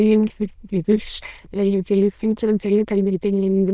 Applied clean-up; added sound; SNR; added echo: neural diffusion model UNIVERSE++.